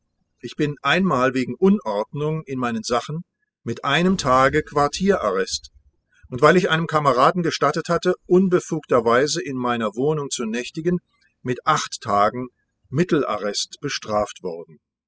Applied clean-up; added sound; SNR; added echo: classical method spectral subtraction.